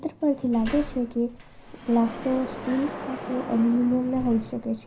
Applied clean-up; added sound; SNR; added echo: none; Sliding door; 11 dB; reverberation time 0.4 s.